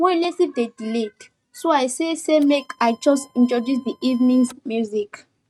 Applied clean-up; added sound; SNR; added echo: neural mask model RNNoise.